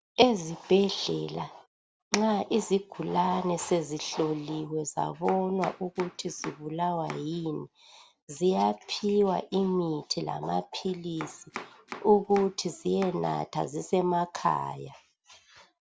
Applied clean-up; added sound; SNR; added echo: none; Domestic sounds, home sounds; 15 dB; none.